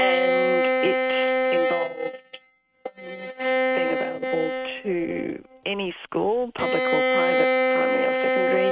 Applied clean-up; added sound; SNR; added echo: neural mask model RNNoise.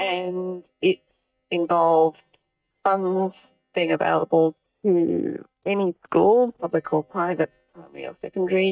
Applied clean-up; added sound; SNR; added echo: neural mask model DeepFilterNet 3.